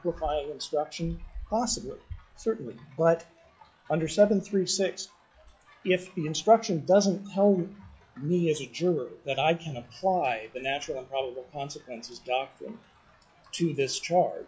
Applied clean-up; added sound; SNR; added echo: classical method log-MMSE.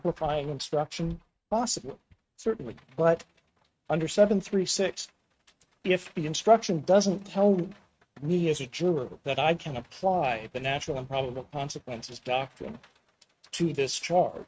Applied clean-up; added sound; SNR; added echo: neural mask model RNNoise.